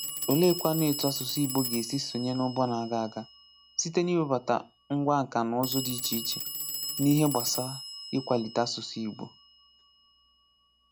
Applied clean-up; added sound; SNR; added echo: none; Telephone; 9 dB; none.